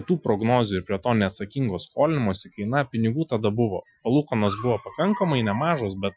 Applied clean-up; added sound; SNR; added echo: classical method Wiener filter.